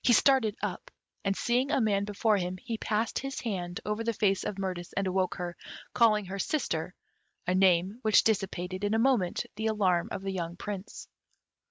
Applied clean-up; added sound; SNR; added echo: none; none; none; none.